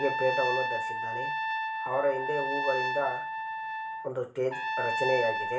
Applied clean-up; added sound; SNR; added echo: none; Trumpet; 0 dB; reverberation time 0.4 s.